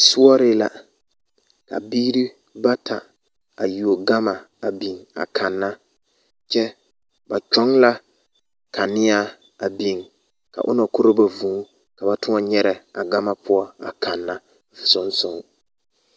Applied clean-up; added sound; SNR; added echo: none; none; none; none.